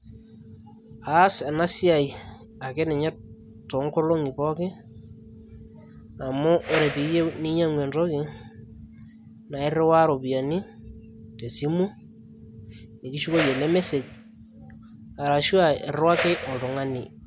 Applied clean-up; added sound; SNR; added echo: none; Whoosh, swoosh, swish; 7 dB; none.